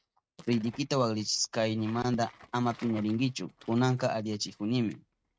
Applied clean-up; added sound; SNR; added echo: neural mask model RNNoise.